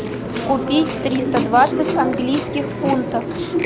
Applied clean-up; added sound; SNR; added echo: none; Chewing, mastication; 2 dB; none.